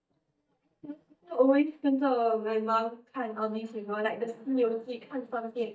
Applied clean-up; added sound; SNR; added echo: neural mask model DeepFilterNet 3.